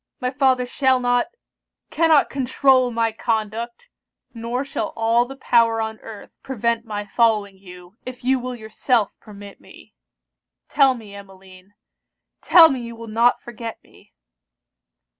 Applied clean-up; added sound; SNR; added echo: none; none; none; none.